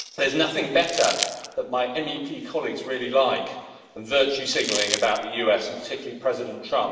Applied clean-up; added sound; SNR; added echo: none; Crumpling, crinkling; 4 dB; reverberation time 1.4 s.